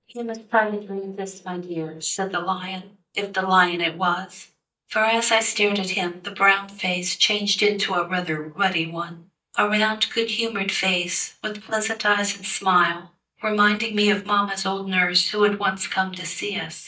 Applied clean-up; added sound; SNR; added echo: neural mask model DeepFilterNet 3.